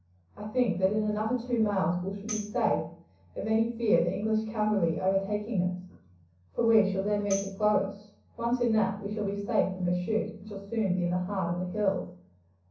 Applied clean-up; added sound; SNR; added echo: none; Tambourine; 16 dB; reverberation time 0.6 s.